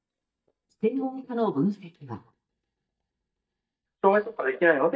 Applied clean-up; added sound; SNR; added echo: neural mask model DeepFilterNet 3.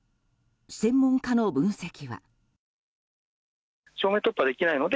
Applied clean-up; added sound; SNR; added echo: none; none; none; none.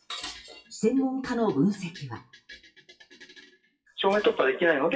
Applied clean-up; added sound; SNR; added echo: classical method WPE with log-MMSE.